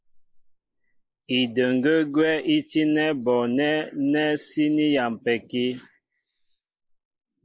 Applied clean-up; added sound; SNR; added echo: neural mask model Resemble Enhance denoiser.